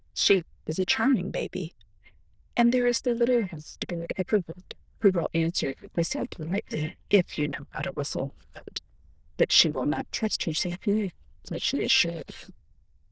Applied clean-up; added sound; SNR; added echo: neural diffusion model UNIVERSE++.